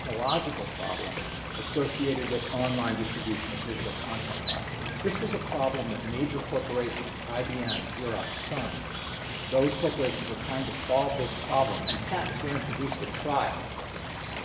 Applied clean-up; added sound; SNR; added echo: none; Water / Bird; 1 dB; reverberation time 0.9 s.